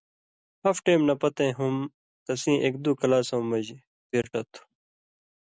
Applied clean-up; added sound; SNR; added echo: none; none; none; none.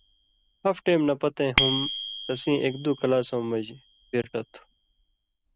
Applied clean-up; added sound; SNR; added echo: none; Bicycle bell; 6 dB; none.